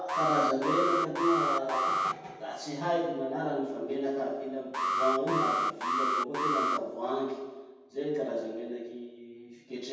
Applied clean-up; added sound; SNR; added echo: none; Alarm; -1 dB; reverberation time 1.1 s.